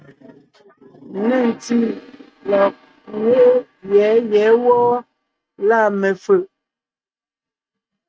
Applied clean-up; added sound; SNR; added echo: neural mask model RNNoise.